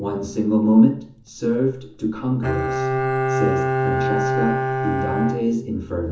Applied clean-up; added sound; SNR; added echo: none; Bowed string instrument; 2 dB; reverberation time 0.6 s.